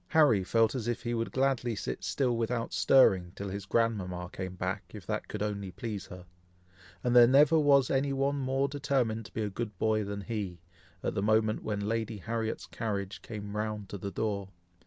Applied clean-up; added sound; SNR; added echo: none; none; none; none.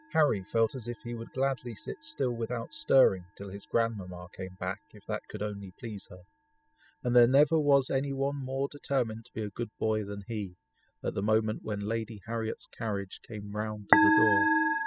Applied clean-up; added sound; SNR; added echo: classical method spectral subtraction.